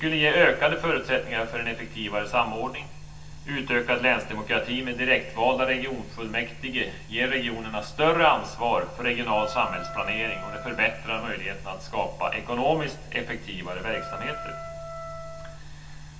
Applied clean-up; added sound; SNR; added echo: none; Wind instrument, woodwind instrument; 12 dB; reverberation time 0.3 s.